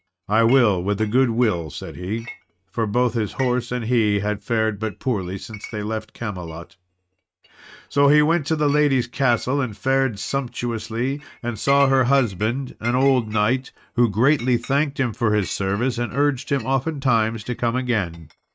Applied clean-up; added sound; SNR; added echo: neural mask model RNNoise.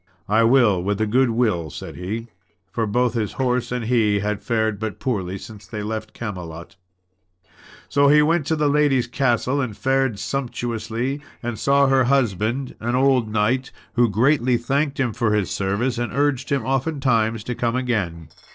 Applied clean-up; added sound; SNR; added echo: neural separator model SepFormer DNS4.